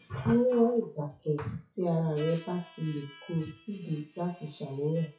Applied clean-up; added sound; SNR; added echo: classical method WPE with log-MMSE.